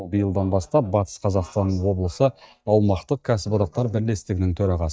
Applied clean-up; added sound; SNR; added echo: neural mask model DeepFilterNet 3.